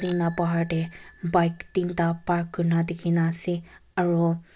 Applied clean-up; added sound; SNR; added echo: none; Bicycle bell; 13 dB; none.